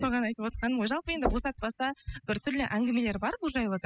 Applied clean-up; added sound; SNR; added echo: classical method spectral subtraction.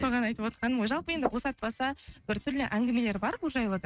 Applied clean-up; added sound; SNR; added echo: neural mask model RNNoise.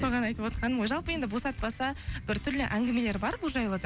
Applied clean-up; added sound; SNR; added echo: none; none; none; none.